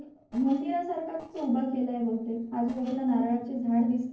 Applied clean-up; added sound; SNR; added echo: neural separator model SepFormer DNS4.